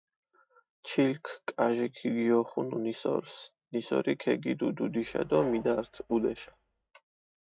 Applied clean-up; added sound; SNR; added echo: neural mask model RNNoise.